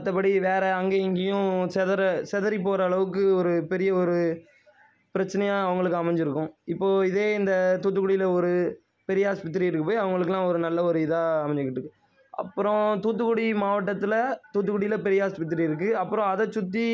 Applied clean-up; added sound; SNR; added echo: none; none; none; none.